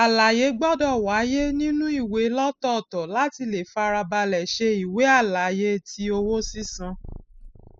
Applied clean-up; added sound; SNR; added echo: classical method spectral subtraction.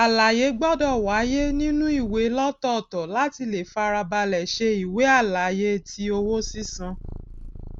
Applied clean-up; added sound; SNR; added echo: none; Purr; 15 dB; none.